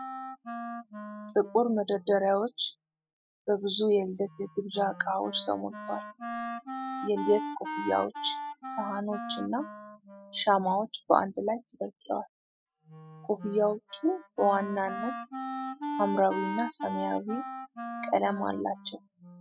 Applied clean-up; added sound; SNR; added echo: classical method spectral subtraction.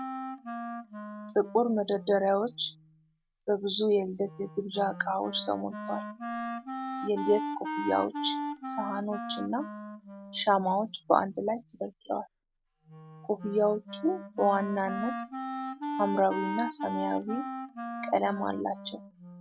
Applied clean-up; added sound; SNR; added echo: none; Wind instrument, woodwind instrument; 8 dB; none.